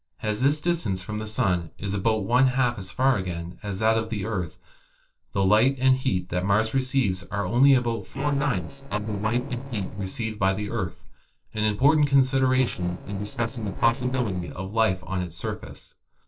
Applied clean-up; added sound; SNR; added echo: neural separator model SepFormer DNS4.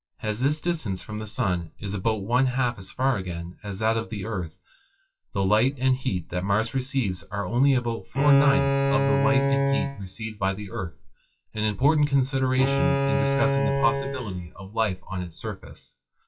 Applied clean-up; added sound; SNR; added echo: classical method WPE with log-MMSE.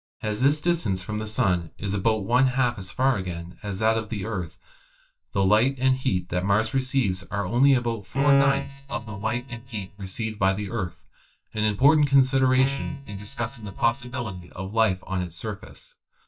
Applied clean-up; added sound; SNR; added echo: neural mask model DeepFilterNet 3.